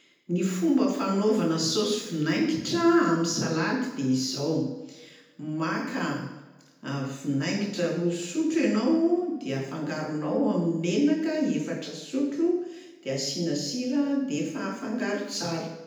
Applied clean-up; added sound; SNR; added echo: none; none; none; reverberation time 0.9 s.